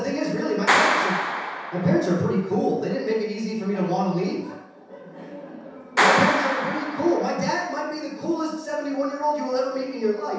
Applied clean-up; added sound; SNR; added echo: none; Clapping; 3 dB; reverberation time 0.7 s.